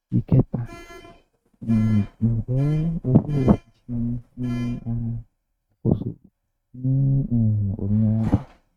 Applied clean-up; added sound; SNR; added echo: neural mask model RNNoise.